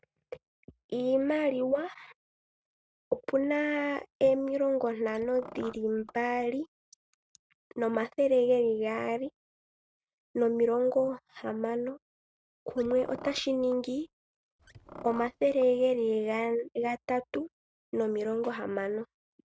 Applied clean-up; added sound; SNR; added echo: neural mask model RNNoise.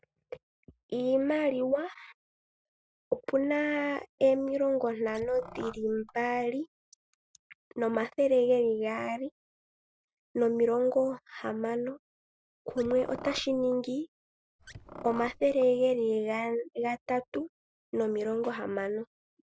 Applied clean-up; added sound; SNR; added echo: classical method Wiener filter.